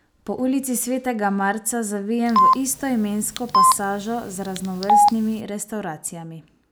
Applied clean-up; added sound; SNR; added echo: none; Telephone; -4 dB; none.